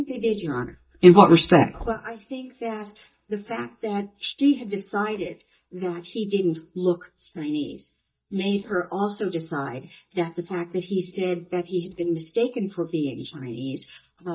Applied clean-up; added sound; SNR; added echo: neural mask model DeepFilterNet 3.